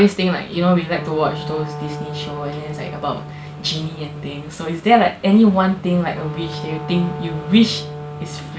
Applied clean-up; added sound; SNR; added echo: none; Wind instrument, woodwind instrument; 12 dB; none.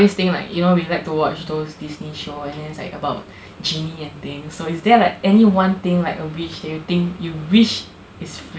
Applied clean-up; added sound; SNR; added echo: none; none; none; none.